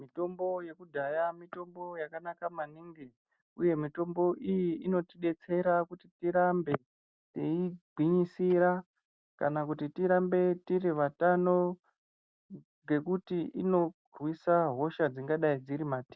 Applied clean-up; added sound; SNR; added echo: none; none; none; none.